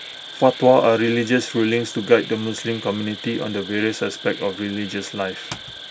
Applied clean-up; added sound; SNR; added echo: none; Insect; 15 dB; none.